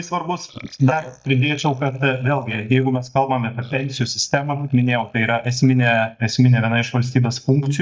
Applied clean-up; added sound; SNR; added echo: neural mask model DeepFilterNet 3.